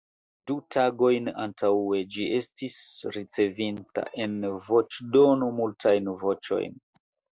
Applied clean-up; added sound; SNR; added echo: neural mask model DeepFilterNet 3.